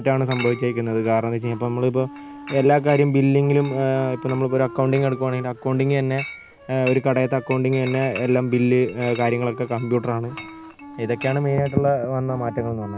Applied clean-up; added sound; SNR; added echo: none; Chatter / Chink, clink + Wind instrument, woodwind instrument; 16 dB; none.